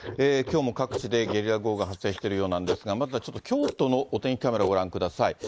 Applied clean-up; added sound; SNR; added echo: neural mask model Resemble Enhance denoiser.